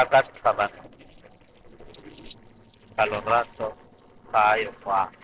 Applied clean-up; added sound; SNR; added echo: neural separator model SepFormer DNS4.